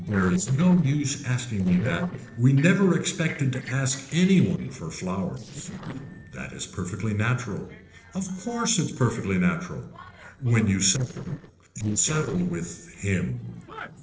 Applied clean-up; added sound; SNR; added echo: neural separator model SepFormer DNS4.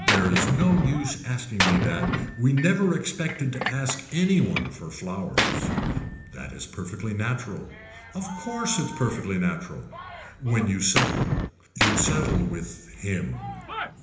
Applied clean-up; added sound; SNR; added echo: none; Gunshot, gunfire; 3 dB; reverberation time 1.0 s.